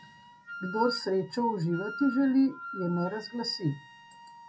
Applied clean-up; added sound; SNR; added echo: none; Wind instrument, woodwind instrument; 13 dB; reverberation time 0.2 s.